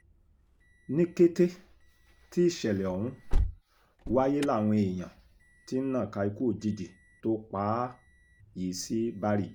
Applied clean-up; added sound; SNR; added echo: none; Alarm; 8 dB; none.